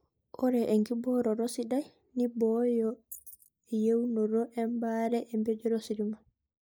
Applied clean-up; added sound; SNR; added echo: neural mask model Resemble Enhance denoiser.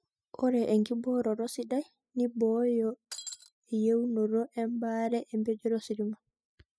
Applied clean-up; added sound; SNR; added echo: classical method spectral subtraction.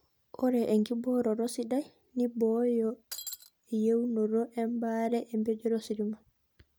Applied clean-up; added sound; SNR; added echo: none; Shatter; 11 dB; none.